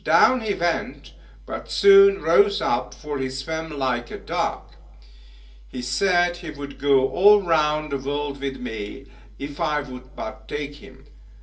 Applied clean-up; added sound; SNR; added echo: none; none; none; reverberation time 0.3 s.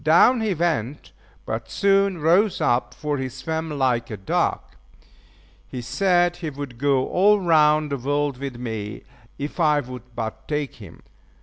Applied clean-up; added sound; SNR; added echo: none; none; none; none.